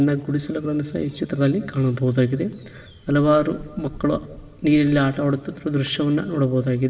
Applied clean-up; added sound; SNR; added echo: none; none; none; reverberation time 1.4 s.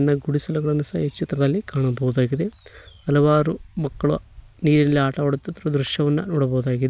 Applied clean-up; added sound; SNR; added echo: none; none; none; none.